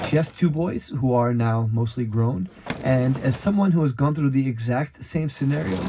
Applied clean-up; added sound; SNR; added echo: none; Sliding door / Wood; 17 dB; reverberation time 0.4 s.